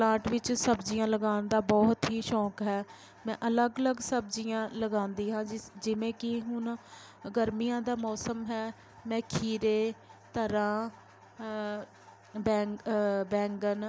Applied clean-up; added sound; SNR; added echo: none; none; none; none.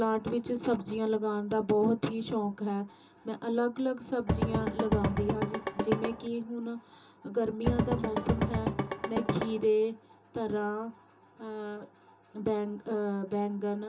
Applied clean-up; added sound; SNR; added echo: none; Drum / Drum kit; -1 dB; reverberation time 0.2 s.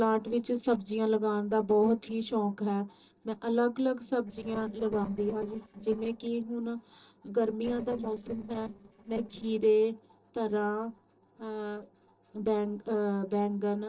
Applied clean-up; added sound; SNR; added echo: neural separator model SepFormer DNS4.